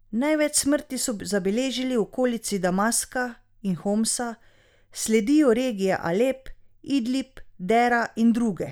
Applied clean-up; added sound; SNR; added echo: none; none; none; none.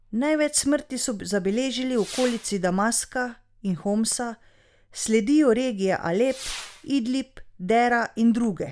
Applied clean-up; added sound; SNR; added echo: none; Whoosh, swoosh, swish / Fireworks; 20 dB; none.